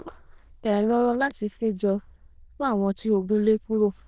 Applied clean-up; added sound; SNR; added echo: neural diffusion model UNIVERSE++.